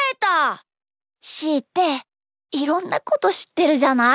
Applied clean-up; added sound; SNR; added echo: none; none; none; none.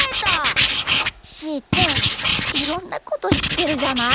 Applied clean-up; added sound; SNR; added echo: none; Writing; -4 dB; none.